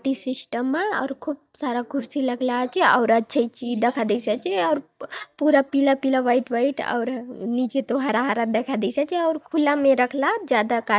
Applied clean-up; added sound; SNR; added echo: neural mask model DeepFilterNet 3.